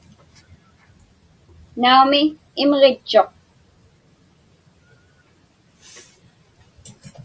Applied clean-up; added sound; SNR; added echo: none; none; none; none.